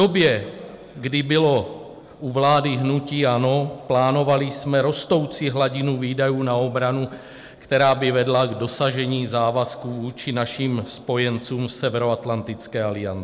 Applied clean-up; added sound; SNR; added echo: none; none; none; none.